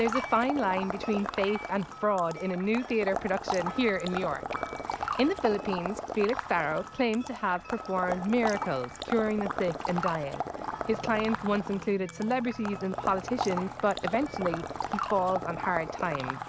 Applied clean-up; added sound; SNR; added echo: none; Water / Liquid; 7 dB; none.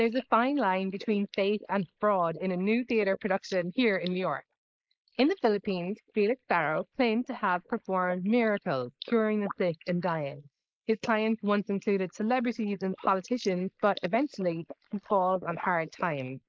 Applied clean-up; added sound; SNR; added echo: neural mask model Resemble Enhance denoiser.